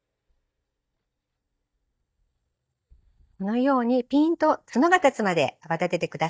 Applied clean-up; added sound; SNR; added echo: neural mask model DeepFilterNet 3.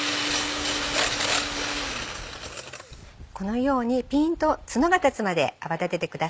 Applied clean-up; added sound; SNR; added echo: none; Wind; 18 dB; none.